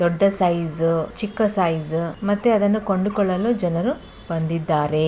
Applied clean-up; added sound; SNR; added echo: none; none; none; none.